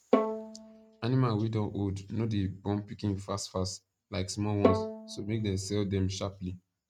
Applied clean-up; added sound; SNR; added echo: neural mask model RNNoise.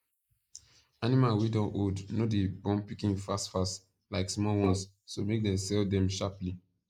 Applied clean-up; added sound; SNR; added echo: neural mask model Resemble Enhance denoiser.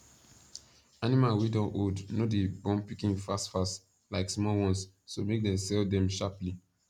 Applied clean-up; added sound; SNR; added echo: none; none; none; none.